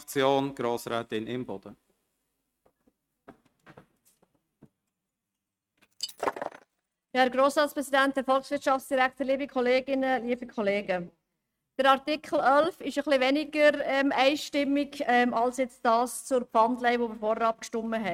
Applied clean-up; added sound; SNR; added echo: neural mask model RNNoise.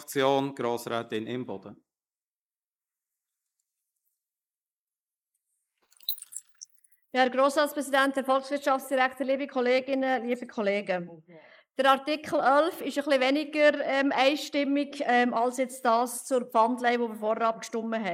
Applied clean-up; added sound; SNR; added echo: neural mask model Resemble Enhance denoiser.